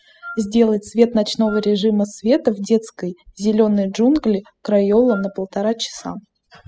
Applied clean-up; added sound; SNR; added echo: classical method spectral subtraction.